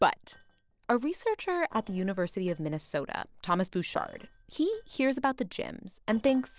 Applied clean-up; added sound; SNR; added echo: neural separator model SepFormer DNS4.